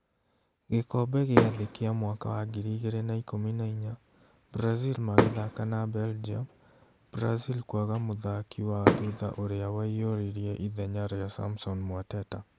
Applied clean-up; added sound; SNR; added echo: none; Fireworks; 3 dB; none.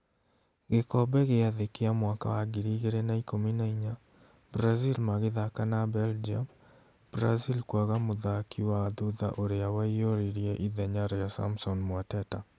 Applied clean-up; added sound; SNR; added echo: none; none; none; none.